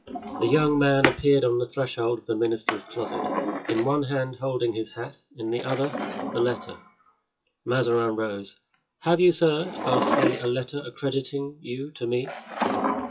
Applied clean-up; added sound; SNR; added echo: classical method WPE with log-MMSE.